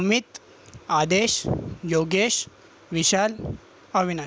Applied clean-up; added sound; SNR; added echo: none; none; none; none.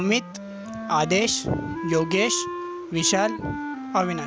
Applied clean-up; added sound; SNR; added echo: none; Wind instrument, woodwind instrument; 8 dB; none.